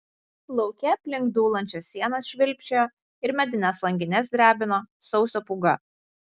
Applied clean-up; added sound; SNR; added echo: none; none; none; none.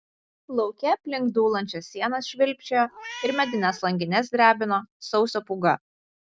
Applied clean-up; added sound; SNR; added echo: none; Meow; 14 dB; none.